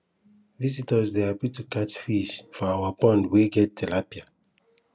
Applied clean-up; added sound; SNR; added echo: none; none; none; none.